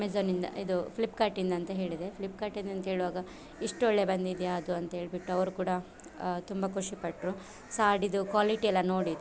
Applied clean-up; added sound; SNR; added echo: none; none; none; none.